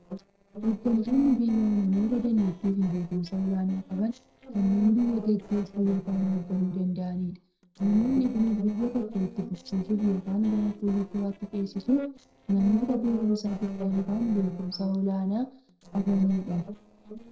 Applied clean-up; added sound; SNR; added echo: neural separator model SepFormer DNS4.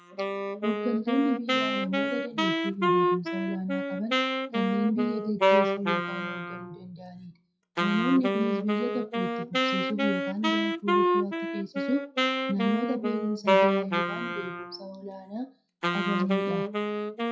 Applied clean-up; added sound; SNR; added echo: classical method WPE with log-MMSE.